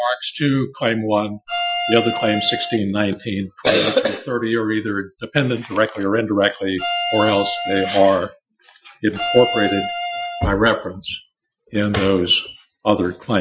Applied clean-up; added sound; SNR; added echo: classical method Wiener filter.